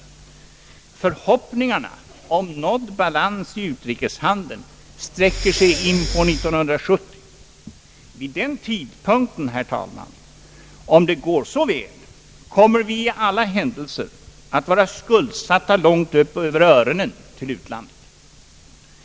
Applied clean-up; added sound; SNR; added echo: none; Breathing; 5 dB; none.